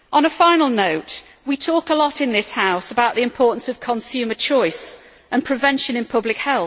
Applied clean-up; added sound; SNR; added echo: none; none; none; none.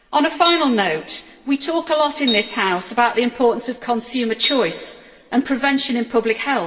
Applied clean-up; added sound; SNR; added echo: none; Piano; 10 dB; reverberation time 2.0 s.